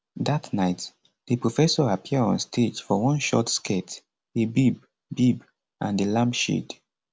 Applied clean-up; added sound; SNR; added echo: none; none; none; none.